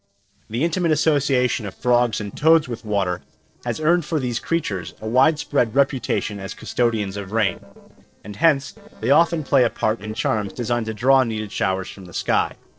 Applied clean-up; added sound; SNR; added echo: neural separator model SepFormer DNS4.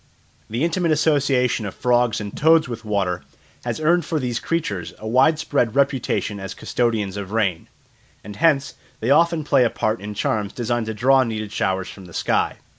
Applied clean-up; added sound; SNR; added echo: none; none; none; none.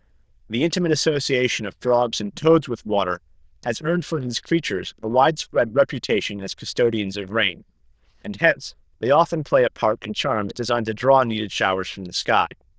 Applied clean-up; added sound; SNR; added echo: neural diffusion model UNIVERSE++.